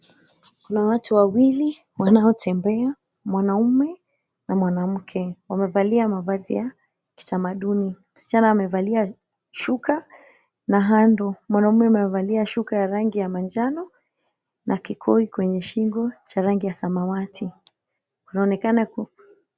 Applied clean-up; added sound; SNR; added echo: none; none; none; none.